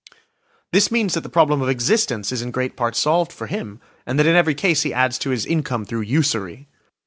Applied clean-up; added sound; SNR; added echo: none; none; none; none.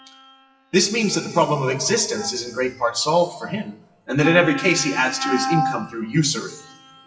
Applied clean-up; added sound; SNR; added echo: classical method WPE with log-MMSE.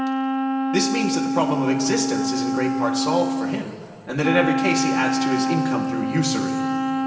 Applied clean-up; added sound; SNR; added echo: none; Wind instrument, woodwind instrument; -2 dB; reverberation time 2.5 s.